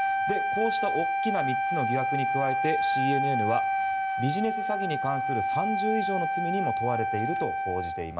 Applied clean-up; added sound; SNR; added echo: none; Wind instrument, woodwind instrument; -4 dB; none.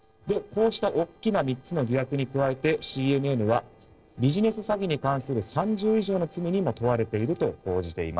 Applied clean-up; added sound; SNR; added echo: neural separator model SepFormer DNS4.